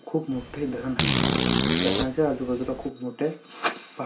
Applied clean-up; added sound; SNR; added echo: none; Fart; -4 dB; reverberation time 0.2 s.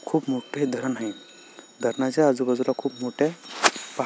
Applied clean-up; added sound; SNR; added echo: none; none; none; none.